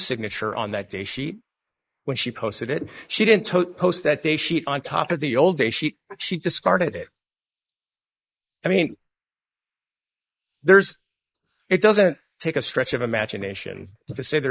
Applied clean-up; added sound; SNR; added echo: neural mask model Resemble Enhance denoiser.